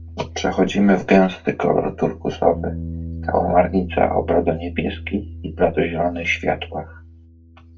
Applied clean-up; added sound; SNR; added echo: none; Bass guitar; 13 dB; reverberation time 0.2 s.